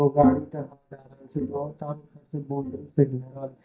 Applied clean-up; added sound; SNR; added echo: neural mask model DeepFilterNet 3.